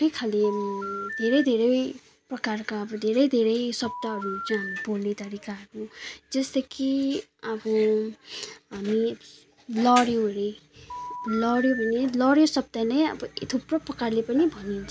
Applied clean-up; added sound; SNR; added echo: none; Telephone; 8 dB; none.